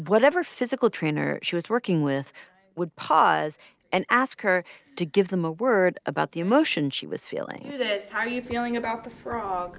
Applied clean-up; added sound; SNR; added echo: none; none; none; none.